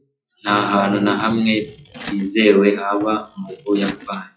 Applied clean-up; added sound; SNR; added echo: classical method WPE with log-MMSE.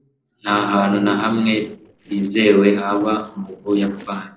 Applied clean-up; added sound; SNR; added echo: neural separator model SepFormer DNS4.